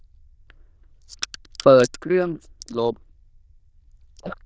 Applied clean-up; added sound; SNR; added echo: neural diffusion model UNIVERSE++.